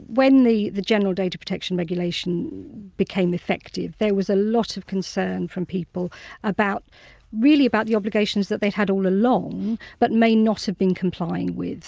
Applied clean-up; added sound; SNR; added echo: none; none; none; none.